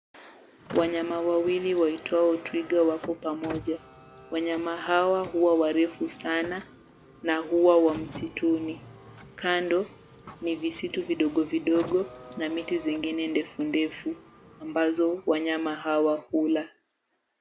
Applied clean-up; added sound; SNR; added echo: none; Car; 19 dB; none.